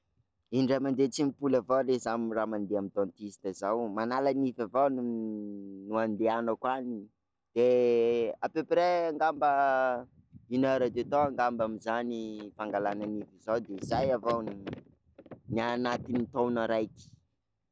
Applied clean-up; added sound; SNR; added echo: none; none; none; none.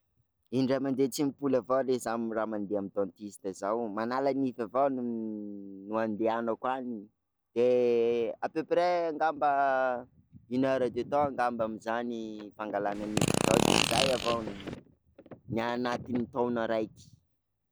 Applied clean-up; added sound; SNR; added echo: none; Fart; -2 dB; none.